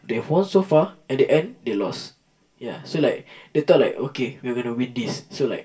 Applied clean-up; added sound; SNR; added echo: none; none; none; reverberation time 0.2 s.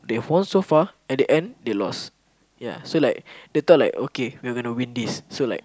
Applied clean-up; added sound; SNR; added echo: none; none; none; none.